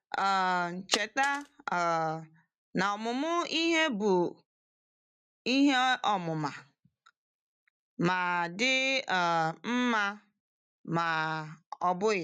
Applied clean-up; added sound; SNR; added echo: neural mask model RNNoise.